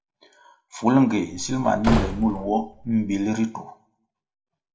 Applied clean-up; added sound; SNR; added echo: none; Slam / Wood; 4 dB; reverberation time 0.5 s.